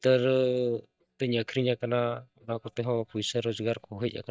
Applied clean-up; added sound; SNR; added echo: neural mask model DeepFilterNet 3.